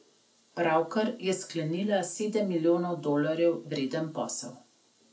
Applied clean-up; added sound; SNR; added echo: none; none; none; none.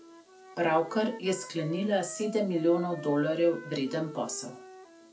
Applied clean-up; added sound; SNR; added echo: none; Wind instrument, woodwind instrument; 16 dB; none.